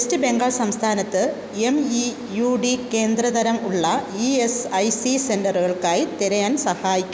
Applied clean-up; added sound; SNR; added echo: none; none; none; none.